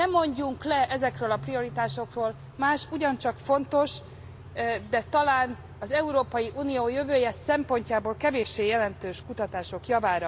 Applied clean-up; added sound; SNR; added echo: none; Idling / Accelerating, revving, vroom / Car; 17 dB; none.